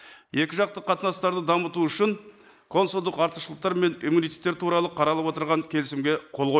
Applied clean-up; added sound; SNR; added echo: neural mask model Resemble Enhance denoiser.